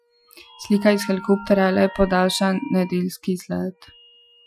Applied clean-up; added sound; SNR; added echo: classical method Wiener filter.